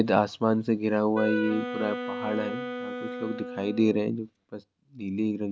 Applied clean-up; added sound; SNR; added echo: none; Wind instrument, woodwind instrument; 7 dB; none.